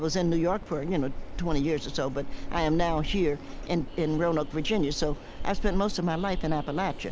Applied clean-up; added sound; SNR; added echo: none; Train; 4 dB; none.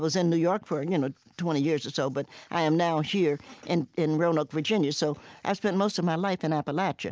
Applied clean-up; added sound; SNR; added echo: none; none; none; none.